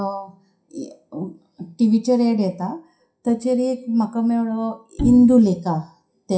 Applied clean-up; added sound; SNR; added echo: classical method WPE with log-MMSE.